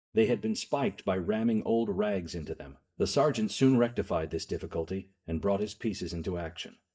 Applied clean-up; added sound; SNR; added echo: neural mask model DeepFilterNet 3.